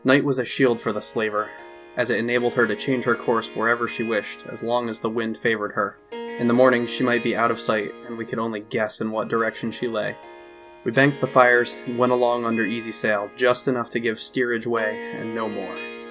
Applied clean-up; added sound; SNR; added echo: none; Harp; 16 dB; none.